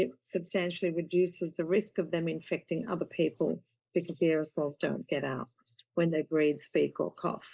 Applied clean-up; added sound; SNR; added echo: neural mask model Resemble Enhance denoiser.